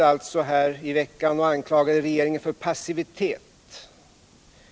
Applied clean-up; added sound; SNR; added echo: none; none; none; none.